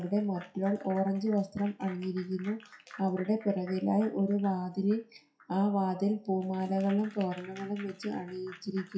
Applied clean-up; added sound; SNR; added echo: classical method WPE with log-MMSE.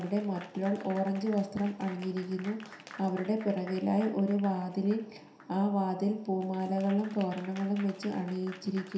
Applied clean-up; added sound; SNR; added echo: none; Applause / Crowd; 20 dB; reverberation time 0.7 s.